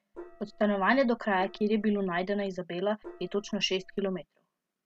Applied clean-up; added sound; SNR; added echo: none; Gong; 20 dB; none.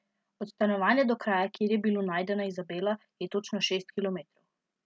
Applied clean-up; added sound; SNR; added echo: none; none; none; none.